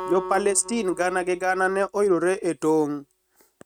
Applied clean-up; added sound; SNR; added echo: neural mask model RNNoise.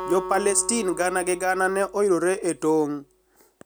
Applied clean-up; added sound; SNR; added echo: none; Acoustic guitar; 14 dB; none.